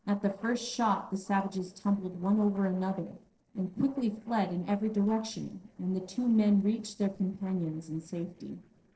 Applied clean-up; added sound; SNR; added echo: neural separator model SepFormer DNS4.